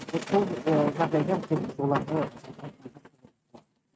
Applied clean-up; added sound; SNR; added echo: neural mask model RNNoise.